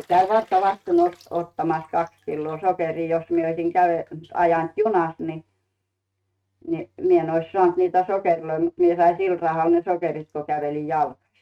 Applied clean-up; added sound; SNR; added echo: neural mask model RNNoise.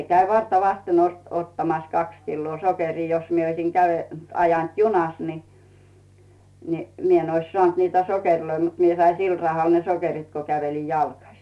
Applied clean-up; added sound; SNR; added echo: none; none; none; none.